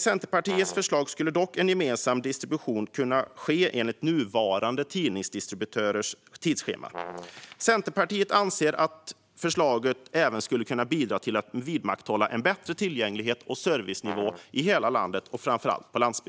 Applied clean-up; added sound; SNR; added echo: none; Brass instrument; 14 dB; none.